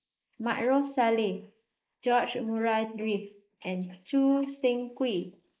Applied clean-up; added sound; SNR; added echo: neural mask model Resemble Enhance denoiser.